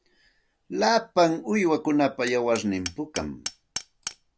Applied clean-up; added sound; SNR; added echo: none; Hammer; 16 dB; none.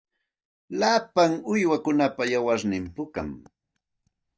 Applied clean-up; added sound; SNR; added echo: neural mask model DeepFilterNet 3.